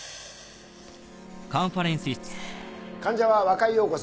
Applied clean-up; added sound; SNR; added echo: none; none; none; none.